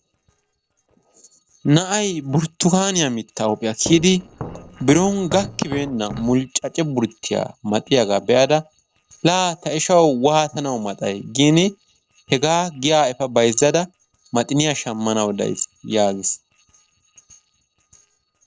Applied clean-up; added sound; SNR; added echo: neural separator model SepFormer DNS4.